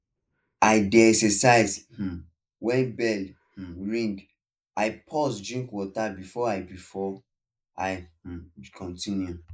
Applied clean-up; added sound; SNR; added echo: neural mask model Resemble Enhance denoiser.